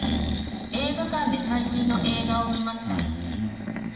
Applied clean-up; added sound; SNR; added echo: none; Breathing; 0 dB; reverberation time 1.0 s.